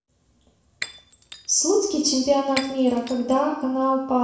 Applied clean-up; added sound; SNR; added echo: none; Shatter; 16 dB; reverberation time 0.7 s.